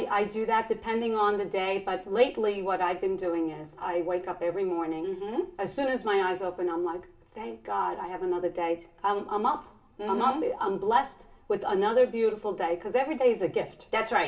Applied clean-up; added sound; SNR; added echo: none; none; none; reverberation time 0.4 s.